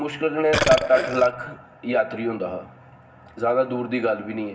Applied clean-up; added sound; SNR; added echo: none; Burping, eructation; 2 dB; reverberation time 0.4 s.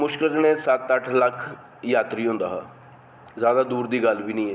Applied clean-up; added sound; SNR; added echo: none; none; none; none.